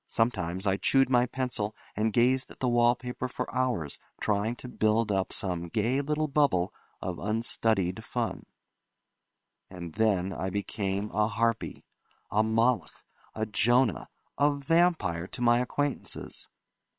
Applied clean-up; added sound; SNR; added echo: neural separator model SepFormer WHAM!.